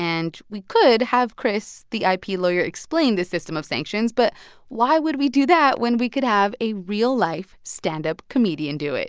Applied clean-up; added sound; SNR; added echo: none; none; none; none.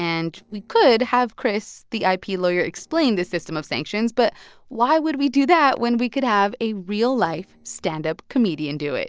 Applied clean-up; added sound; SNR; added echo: neural separator model SepFormer DNS4.